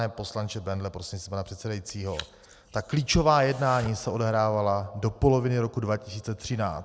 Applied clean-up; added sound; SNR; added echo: none; Domestic sounds, home sounds; 19 dB; none.